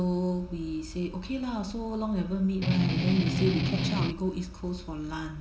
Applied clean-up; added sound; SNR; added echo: none; Strum; -3 dB; reverberation time 0.5 s.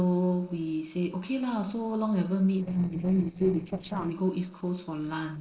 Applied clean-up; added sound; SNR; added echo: neural separator model SepFormer DNS4.